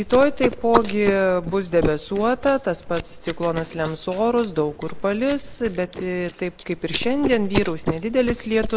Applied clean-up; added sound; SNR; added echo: neural mask model Resemble Enhance denoiser.